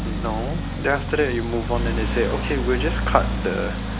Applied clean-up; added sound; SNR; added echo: none; Accelerating, revving, vroom; 0 dB; none.